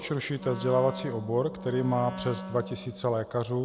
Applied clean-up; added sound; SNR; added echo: none; Wind instrument, woodwind instrument; 12 dB; none.